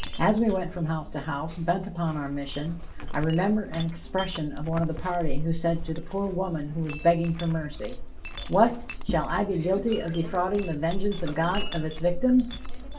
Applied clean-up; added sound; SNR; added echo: none; Chink, clink; 5 dB; reverberation time 0.3 s.